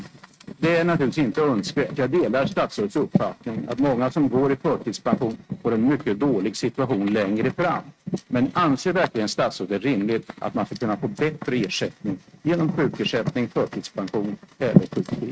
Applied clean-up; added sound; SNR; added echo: neural mask model RNNoise.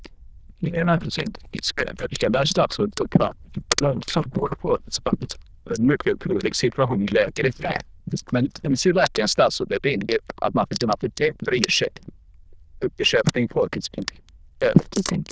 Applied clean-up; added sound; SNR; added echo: neural diffusion model UNIVERSE++.